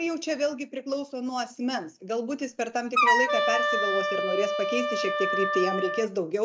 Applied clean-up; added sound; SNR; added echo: none; Wind instrument, woodwind instrument; -3 dB; none.